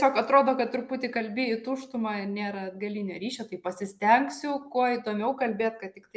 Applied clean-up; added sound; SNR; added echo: none; none; none; none.